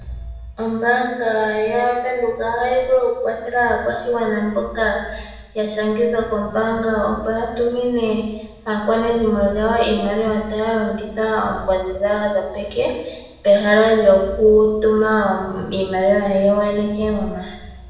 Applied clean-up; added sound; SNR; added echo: none; none; none; reverberation time 0.9 s.